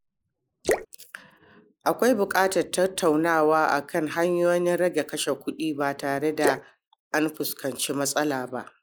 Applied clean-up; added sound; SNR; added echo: neural mask model Resemble Enhance denoiser.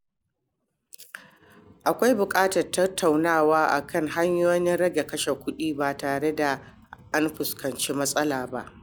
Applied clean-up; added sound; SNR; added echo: none; none; none; none.